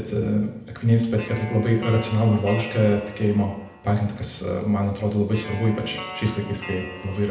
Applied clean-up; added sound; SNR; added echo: none; Guitar; 16 dB; reverberation time 0.8 s.